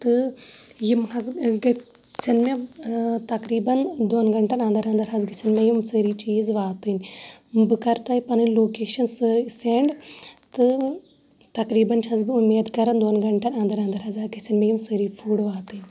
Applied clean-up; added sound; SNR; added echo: none; none; none; none.